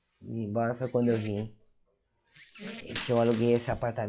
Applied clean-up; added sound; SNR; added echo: classical method log-MMSE.